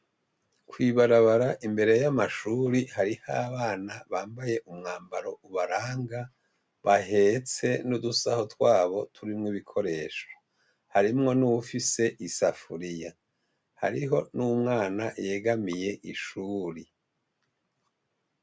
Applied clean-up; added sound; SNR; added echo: none; none; none; none.